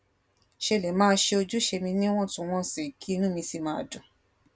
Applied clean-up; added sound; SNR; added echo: none; none; none; none.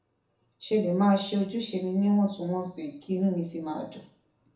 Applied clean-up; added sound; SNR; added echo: none; none; none; reverberation time 0.5 s.